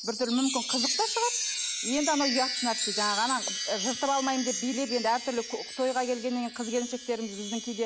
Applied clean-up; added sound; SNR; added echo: none; Chime; 3 dB; none.